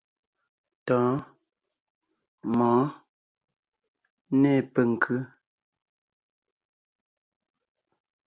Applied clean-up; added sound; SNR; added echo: none; none; none; none.